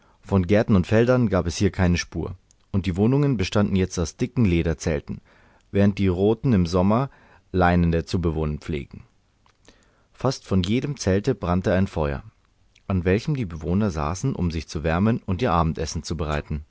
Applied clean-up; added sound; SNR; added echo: none; none; none; none.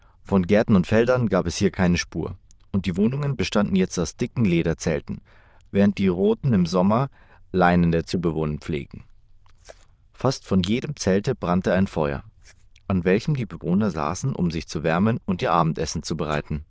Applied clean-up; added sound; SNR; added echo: neural diffusion model UNIVERSE++.